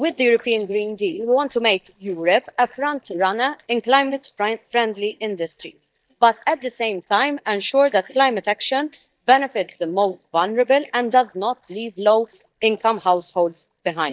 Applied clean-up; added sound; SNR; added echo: neural mask model DeepFilterNet 3.